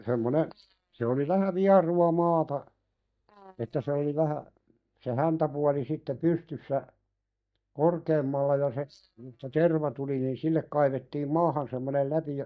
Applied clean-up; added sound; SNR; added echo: neural mask model DeepFilterNet 3.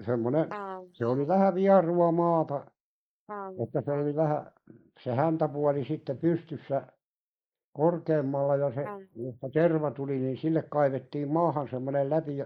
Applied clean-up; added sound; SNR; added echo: neural mask model Resemble Enhance denoiser.